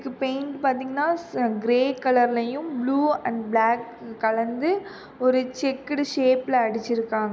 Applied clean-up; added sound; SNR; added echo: none; none; none; none.